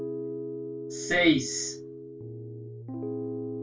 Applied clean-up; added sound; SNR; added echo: none; Piano; 5 dB; reverberation time 0.2 s.